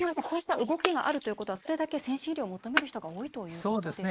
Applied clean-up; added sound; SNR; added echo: neural mask model Resemble Enhance denoiser.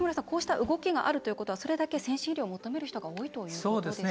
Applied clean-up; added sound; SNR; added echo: none; none; none; none.